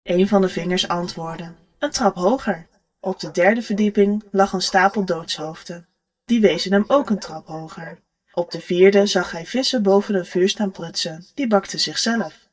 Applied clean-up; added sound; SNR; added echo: neural mask model DeepFilterNet 3.